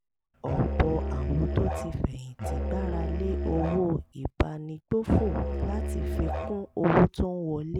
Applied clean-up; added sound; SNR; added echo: none; Musical instrument; 2 dB; none.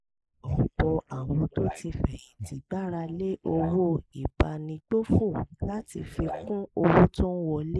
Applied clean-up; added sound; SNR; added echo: neural mask model Resemble Enhance denoiser.